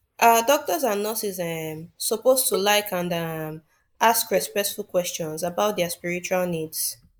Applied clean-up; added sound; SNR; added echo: neural mask model Resemble Enhance denoiser.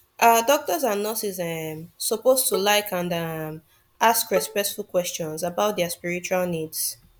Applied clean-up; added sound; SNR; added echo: none; Bowed string instrument; 15 dB; none.